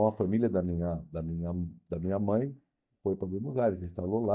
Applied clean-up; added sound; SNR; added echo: neural mask model DeepFilterNet 3.